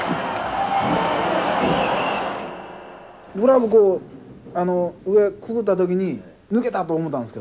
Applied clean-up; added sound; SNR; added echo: none; none; none; none.